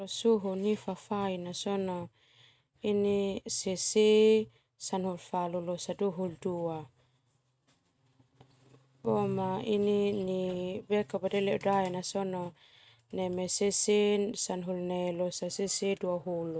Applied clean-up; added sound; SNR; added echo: none; none; none; none.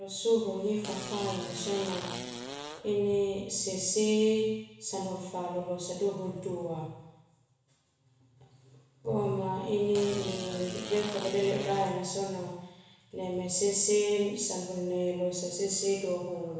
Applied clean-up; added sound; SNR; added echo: none; Fart; 10 dB; reverberation time 1.0 s.